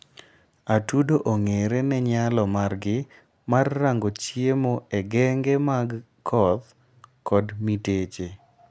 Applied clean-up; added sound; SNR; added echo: none; none; none; none.